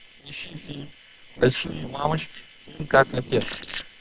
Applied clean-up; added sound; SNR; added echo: neural separator model SepFormer WHAM!.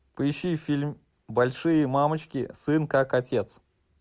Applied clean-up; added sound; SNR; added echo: none; none; none; none.